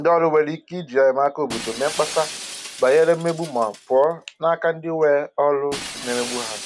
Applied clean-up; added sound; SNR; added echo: none; Shatter; 14 dB; none.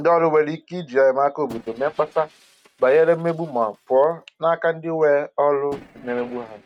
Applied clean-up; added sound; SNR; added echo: neural mask model RNNoise.